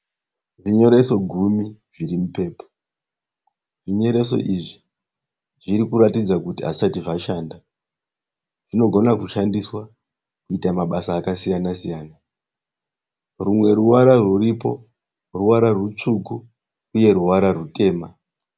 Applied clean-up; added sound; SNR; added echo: none; none; none; none.